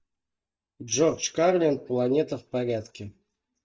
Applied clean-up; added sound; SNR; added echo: neural mask model DeepFilterNet 3.